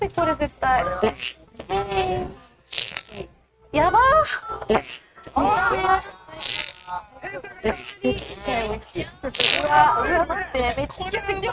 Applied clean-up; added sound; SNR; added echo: neural mask model RNNoise.